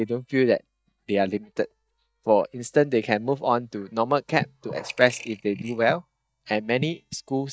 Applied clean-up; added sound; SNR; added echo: neural mask model DeepFilterNet 3.